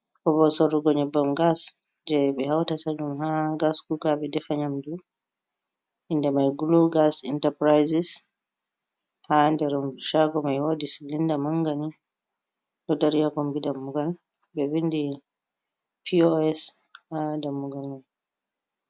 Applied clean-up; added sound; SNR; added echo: none; none; none; none.